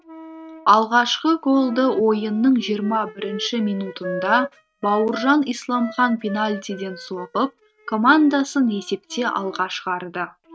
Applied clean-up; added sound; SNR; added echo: neural mask model RNNoise.